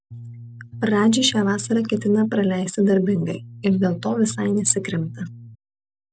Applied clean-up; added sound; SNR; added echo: none; Bass guitar; 15 dB; none.